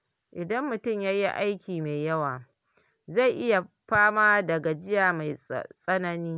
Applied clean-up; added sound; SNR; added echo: none; none; none; none.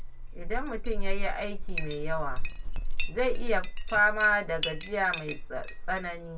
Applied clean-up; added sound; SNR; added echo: none; Chink, clink; -3 dB; reverberation time 0.2 s.